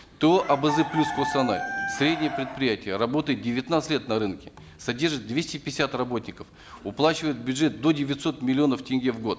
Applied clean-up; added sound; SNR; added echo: none; Chicken, rooster; 11 dB; none.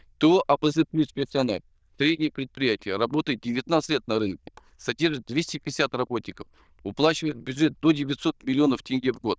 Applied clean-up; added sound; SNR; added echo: neural diffusion model UNIVERSE++.